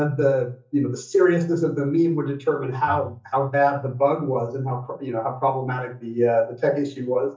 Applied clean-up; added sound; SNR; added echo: neural mask model DeepFilterNet 3.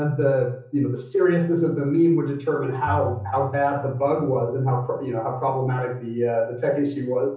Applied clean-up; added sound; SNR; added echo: none; Bowed string instrument; 13 dB; reverberation time 0.6 s.